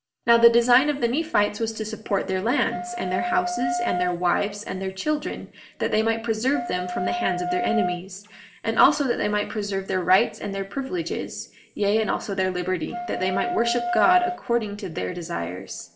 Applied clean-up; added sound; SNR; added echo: none; Wind instrument, woodwind instrument; 5 dB; reverberation time 0.6 s.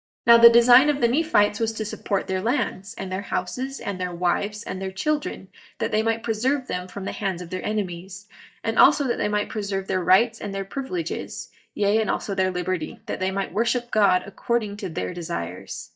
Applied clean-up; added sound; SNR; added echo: neural mask model DeepFilterNet 3.